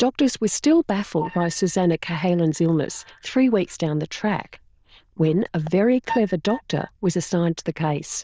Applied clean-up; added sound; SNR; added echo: neural diffusion model UNIVERSE++.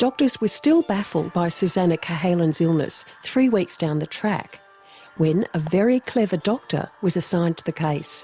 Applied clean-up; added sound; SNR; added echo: none; none; none; none.